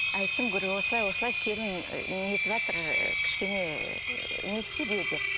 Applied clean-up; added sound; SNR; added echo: none; Engine; -4 dB; none.